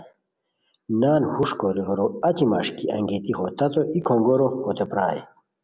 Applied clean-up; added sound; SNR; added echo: none; none; none; none.